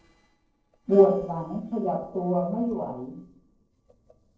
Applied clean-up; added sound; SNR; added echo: neural separator model SepFormer DNS4.